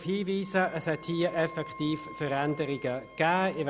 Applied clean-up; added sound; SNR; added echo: none; Wind instrument, woodwind instrument; 17 dB; none.